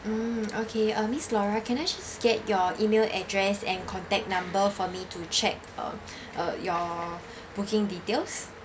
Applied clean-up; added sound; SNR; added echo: none; none; none; none.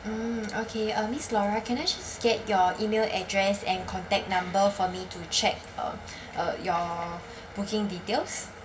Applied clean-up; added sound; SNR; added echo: none; none; none; reverberation time 0.8 s.